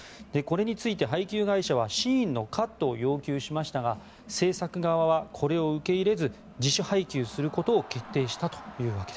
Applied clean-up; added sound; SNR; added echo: none; Crowd; 20 dB; none.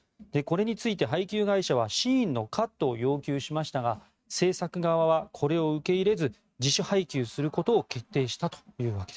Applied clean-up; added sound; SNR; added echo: neural mask model RNNoise.